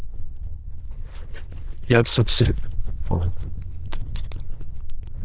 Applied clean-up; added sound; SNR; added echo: neural diffusion model UNIVERSE++.